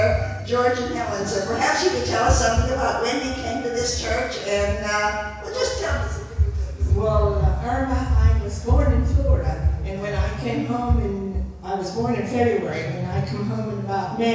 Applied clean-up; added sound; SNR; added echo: none; Telephone; 19 dB; reverberation time 1.1 s.